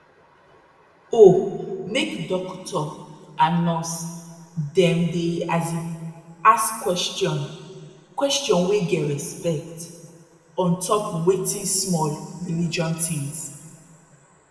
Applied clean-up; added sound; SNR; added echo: none; none; none; reverberation time 1.6 s.